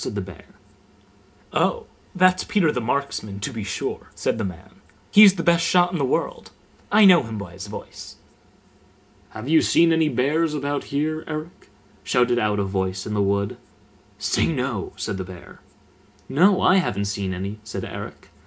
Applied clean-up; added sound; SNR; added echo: none; none; none; reverberation time 0.3 s.